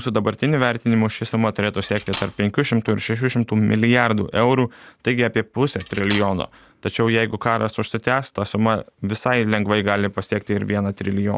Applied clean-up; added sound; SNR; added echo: none; Cutlery, silverware; 12 dB; none.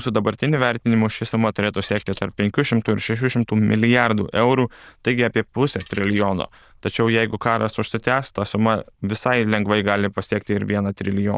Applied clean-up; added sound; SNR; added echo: neural diffusion model UNIVERSE++.